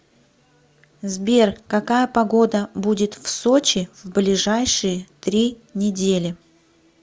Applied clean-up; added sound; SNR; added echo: none; none; none; none.